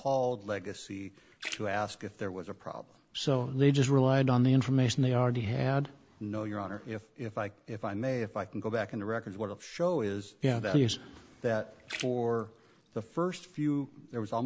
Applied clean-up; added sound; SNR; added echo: none; Splash, splatter; 19 dB; none.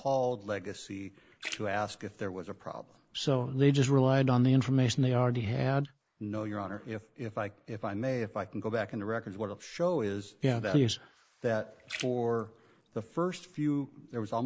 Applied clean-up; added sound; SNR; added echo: neural mask model Resemble Enhance denoiser.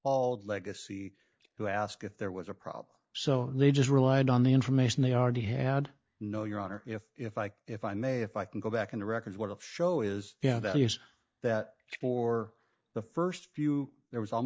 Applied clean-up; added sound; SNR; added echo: neural mask model DeepFilterNet 3.